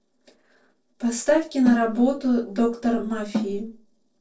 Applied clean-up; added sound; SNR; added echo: neural separator model SepFormer DNS4.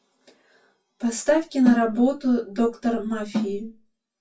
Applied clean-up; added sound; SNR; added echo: classical method WPE with log-MMSE.